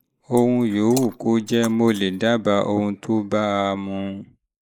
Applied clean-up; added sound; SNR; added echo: neural mask model Resemble Enhance denoiser.